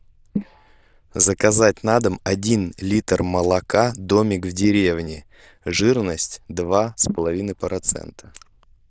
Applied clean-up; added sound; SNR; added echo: neural diffusion model UNIVERSE++.